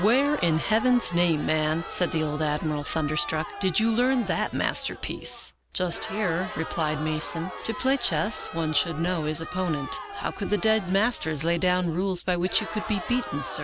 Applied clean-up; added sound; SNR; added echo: none; Crowd; 12 dB; none.